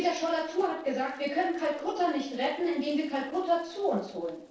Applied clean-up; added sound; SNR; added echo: neural separator model SepFormer DNS4.